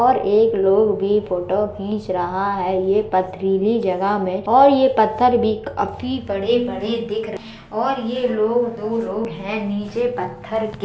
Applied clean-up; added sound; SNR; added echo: none; none; none; none.